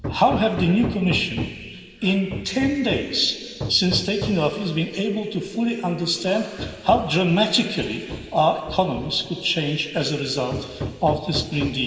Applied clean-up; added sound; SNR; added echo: none; Hammer; 11 dB; reverberation time 2.6 s.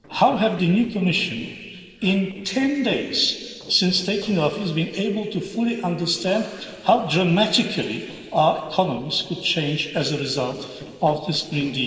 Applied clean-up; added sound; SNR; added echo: neural separator model SepFormer DNS4.